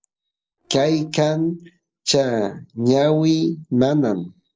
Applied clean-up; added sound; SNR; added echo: neural separator model SepFormer DNS4.